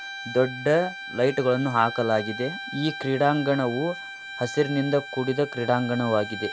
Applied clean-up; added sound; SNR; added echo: none; Bowed string instrument; 11 dB; none.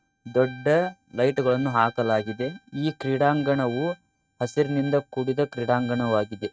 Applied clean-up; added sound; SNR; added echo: neural mask model RNNoise.